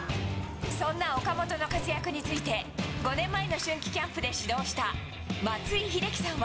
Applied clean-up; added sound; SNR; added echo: none; Breathing; 18 dB; none.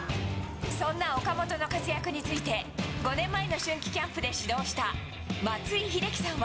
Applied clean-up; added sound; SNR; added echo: none; none; none; none.